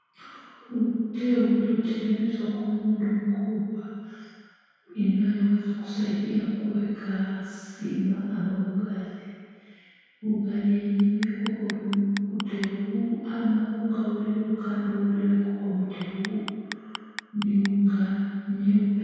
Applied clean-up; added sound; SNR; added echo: none; Clock; 14 dB; reverberation time 2.0 s.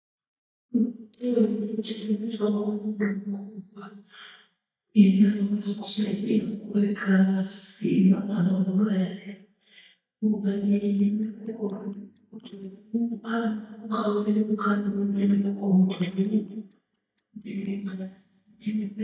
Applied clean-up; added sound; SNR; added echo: neural mask model DeepFilterNet 3.